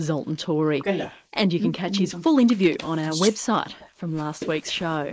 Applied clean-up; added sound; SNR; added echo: neural mask model Resemble Enhance denoiser.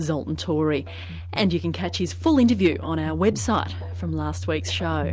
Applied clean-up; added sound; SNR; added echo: none; none; none; none.